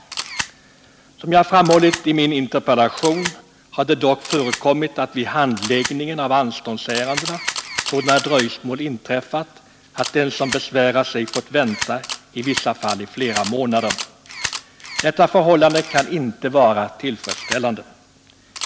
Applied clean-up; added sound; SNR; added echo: none; Camera; 11 dB; none.